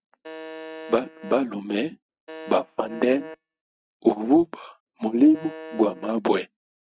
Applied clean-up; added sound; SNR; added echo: neural mask model RNNoise.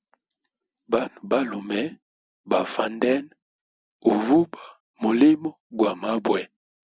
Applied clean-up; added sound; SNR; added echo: none; none; none; none.